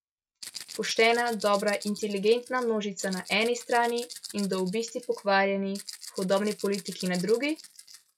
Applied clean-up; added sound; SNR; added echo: classical method log-MMSE.